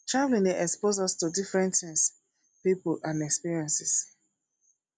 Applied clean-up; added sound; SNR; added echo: none; none; none; none.